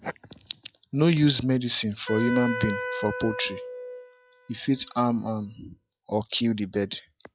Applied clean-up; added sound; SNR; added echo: classical method log-MMSE.